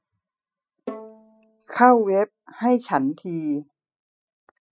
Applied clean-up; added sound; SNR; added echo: classical method spectral subtraction.